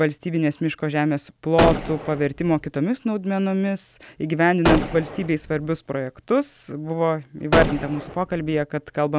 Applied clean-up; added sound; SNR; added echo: none; Gunshot, gunfire; 2 dB; none.